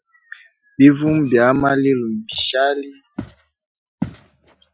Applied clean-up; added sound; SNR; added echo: classical method Wiener filter.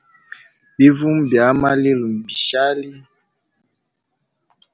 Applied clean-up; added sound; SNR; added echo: none; none; none; none.